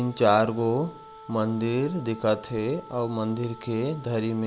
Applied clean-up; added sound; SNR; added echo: none; Wind instrument, woodwind instrument; 19 dB; none.